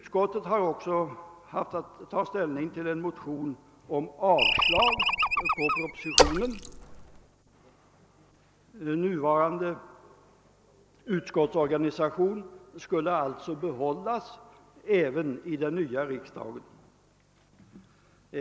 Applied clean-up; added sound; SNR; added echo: none; Animal + Splash, splatter; -4 dB; none.